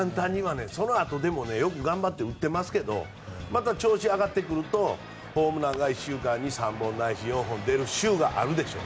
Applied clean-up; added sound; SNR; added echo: none; none; none; none.